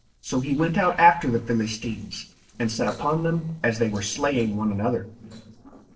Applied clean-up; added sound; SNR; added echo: neural separator model SepFormer DNS4.